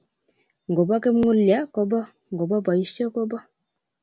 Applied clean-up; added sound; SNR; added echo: none; none; none; none.